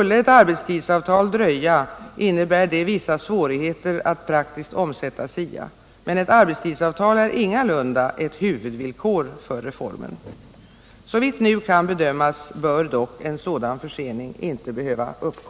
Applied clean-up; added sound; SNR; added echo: none; none; none; none.